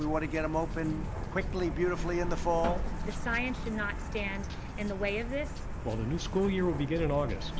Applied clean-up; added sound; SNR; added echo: none; Truck; 3 dB; none.